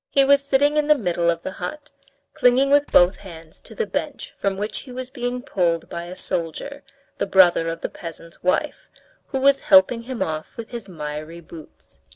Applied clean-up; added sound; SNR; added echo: neural mask model DeepFilterNet 3.